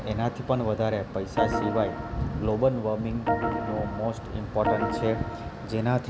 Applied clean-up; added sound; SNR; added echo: none; Organ; 3 dB; none.